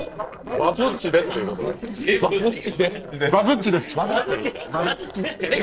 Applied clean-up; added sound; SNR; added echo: neural separator model SepFormer DNS4.